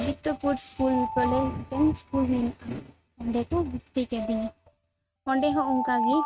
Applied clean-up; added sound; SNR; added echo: neural mask model RNNoise.